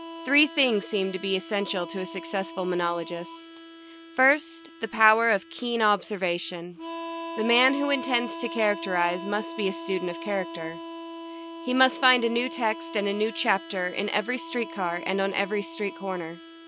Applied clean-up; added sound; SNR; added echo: none; Harmonica; 12 dB; none.